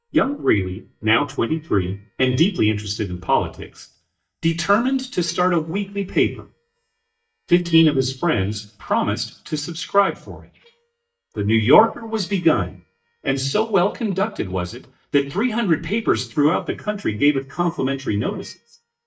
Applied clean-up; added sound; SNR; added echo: neural mask model DeepFilterNet 3.